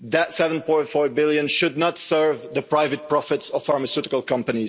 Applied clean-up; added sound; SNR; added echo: none; none; none; none.